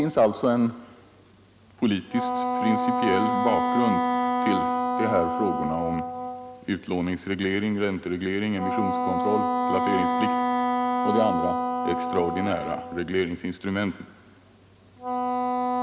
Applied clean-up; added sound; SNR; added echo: none; Wind instrument, woodwind instrument; 0 dB; none.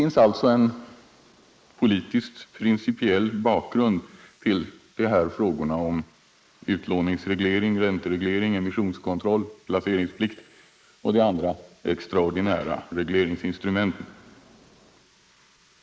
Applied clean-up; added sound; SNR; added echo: neural mask model Resemble Enhance denoiser.